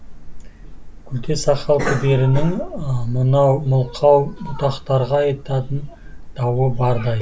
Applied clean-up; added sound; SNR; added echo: none; Cough; 7 dB; none.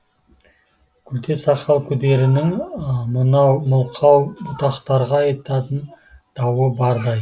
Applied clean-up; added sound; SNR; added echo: none; none; none; none.